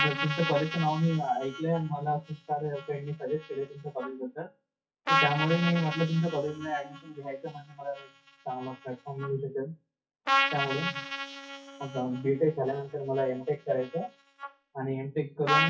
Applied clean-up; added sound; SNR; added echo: classical method WPE with log-MMSE.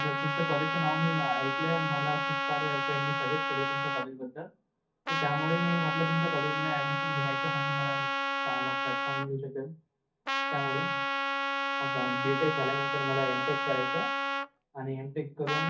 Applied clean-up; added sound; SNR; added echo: none; Trumpet; -3 dB; reverberation time 0.3 s.